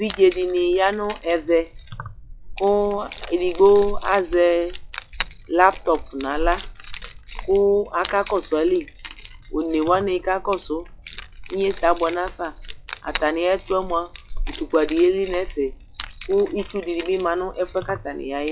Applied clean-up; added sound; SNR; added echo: classical method log-MMSE.